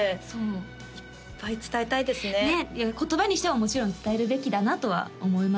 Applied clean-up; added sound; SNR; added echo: none; none; none; none.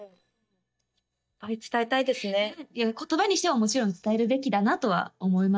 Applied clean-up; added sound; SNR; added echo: neural mask model DeepFilterNet 3.